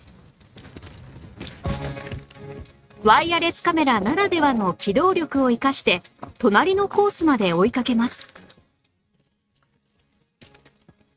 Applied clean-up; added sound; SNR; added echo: neural mask model RNNoise.